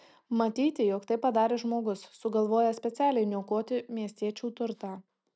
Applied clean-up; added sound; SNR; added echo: none; none; none; none.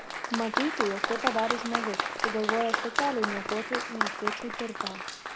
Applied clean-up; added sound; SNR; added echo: none; Applause; -1 dB; none.